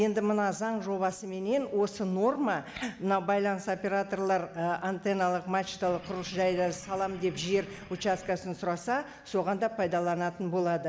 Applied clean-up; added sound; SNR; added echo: none; Engine / Boat, Water vehicle; 17 dB; none.